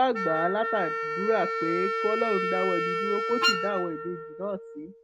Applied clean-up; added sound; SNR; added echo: none; Wind instrument, woodwind instrument + Wind instrument, woodwind instrument; 0 dB; none.